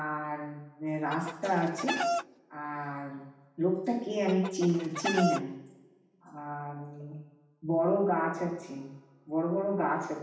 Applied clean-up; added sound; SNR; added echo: none; Chicken, rooster; 3 dB; reverberation time 0.9 s.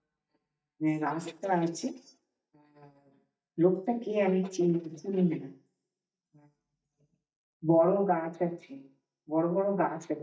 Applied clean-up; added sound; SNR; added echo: neural mask model DeepFilterNet 3.